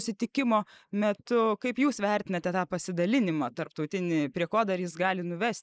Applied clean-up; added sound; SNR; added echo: neural mask model Resemble Enhance denoiser.